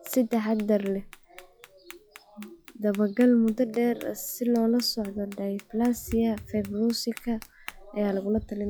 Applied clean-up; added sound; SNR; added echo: classical method log-MMSE.